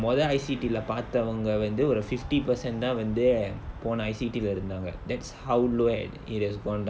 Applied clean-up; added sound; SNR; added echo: none; none; none; none.